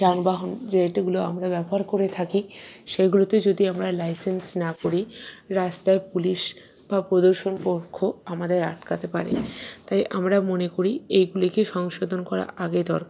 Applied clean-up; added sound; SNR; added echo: neural mask model Resemble Enhance denoiser.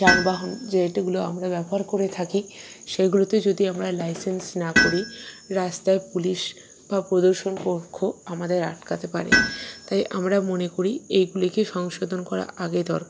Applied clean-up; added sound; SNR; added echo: none; Tools; 5 dB; none.